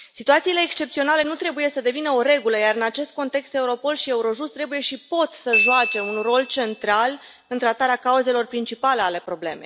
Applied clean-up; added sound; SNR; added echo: none; Glockenspiel; 6 dB; none.